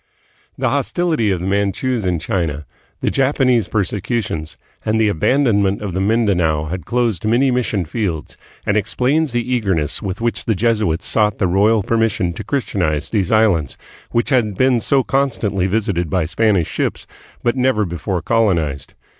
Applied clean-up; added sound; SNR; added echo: none; none; none; none.